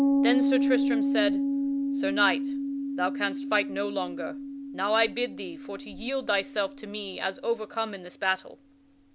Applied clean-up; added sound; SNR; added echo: none; Piano; -1 dB; none.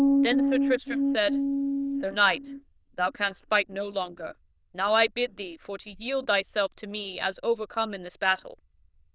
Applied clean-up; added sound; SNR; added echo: neural diffusion model UNIVERSE++.